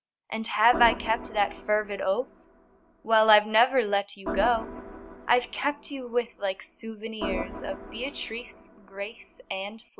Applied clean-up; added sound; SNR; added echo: none; Organ; 11 dB; none.